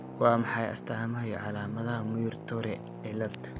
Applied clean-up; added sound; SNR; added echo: none; Traffic noise, roadway noise; 11 dB; none.